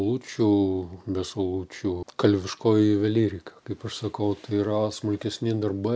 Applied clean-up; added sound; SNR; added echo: none; none; none; none.